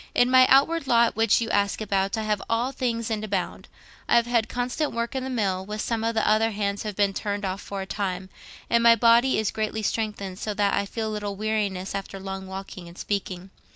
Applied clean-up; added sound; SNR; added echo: none; none; none; none.